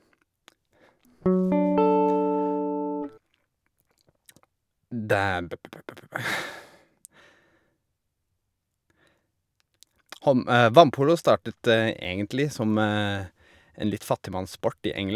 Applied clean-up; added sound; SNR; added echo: none; Guitar; -4 dB; none.